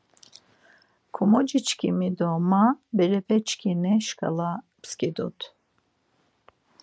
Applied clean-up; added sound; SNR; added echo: none; none; none; none.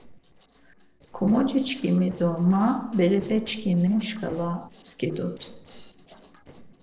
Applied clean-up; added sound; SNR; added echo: neural separator model SepFormer DNS4.